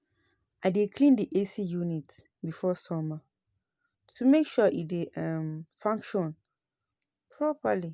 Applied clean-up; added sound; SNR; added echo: none; none; none; none.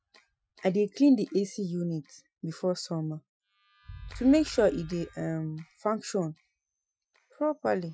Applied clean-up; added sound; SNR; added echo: classical method Wiener filter.